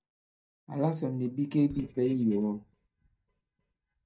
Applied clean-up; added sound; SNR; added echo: neural mask model DeepFilterNet 3.